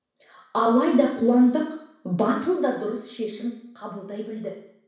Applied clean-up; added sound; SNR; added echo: none; none; none; reverberation time 0.7 s.